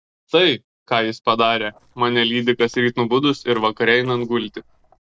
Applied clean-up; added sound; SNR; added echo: neural separator model SepFormer DNS4.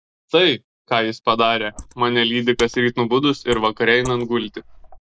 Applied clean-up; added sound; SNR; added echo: neural mask model Resemble Enhance denoiser.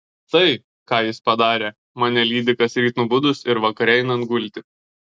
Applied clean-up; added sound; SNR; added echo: none; none; none; none.